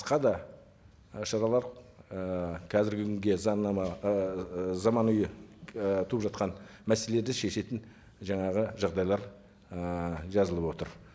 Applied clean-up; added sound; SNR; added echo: none; none; none; none.